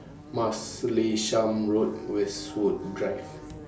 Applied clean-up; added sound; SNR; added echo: none; Buzz / Bird; 16 dB; none.